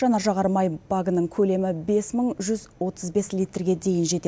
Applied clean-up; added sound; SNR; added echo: none; none; none; none.